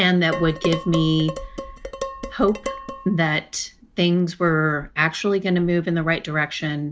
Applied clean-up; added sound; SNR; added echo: none; Dishes, pots, and pans; 11 dB; none.